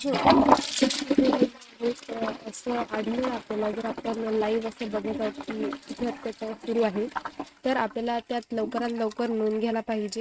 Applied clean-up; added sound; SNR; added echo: neural mask model RNNoise.